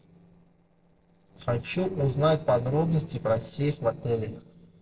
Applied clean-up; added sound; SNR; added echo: neural separator model SepFormer DNS4.